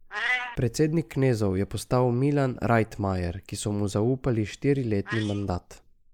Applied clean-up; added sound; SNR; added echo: neural mask model Resemble Enhance denoiser.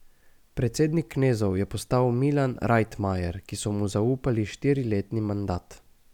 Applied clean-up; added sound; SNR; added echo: none; none; none; none.